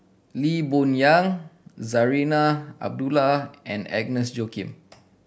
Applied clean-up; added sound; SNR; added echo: none; none; none; none.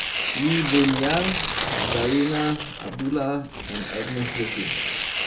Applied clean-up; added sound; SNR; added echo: none; Tearing; 0 dB; reverberation time 0.2 s.